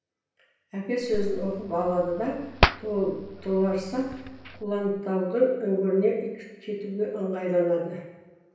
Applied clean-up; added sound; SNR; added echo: none; Hands; 4 dB; reverberation time 0.9 s.